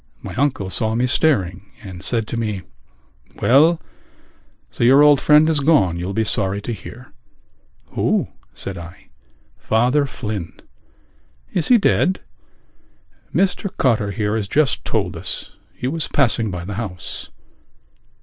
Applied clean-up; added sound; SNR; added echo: none; none; none; none.